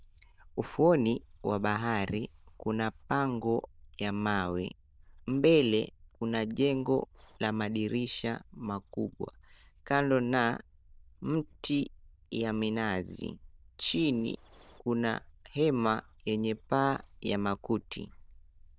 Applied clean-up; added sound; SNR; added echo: neural diffusion model UNIVERSE++.